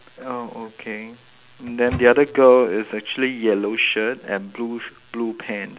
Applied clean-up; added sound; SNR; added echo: none; Microwave oven; 12 dB; none.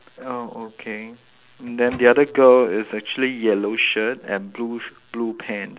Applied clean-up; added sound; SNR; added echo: neural separator model SepFormer DNS4.